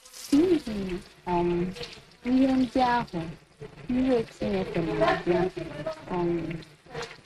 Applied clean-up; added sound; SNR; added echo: neural mask model RNNoise.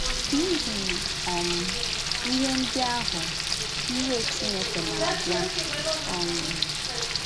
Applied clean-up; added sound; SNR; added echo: none; Frying (food); -4 dB; none.